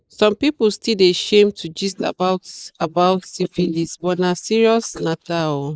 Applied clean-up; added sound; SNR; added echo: neural mask model Resemble Enhance denoiser.